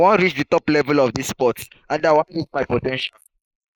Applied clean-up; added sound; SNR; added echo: neural mask model Resemble Enhance denoiser.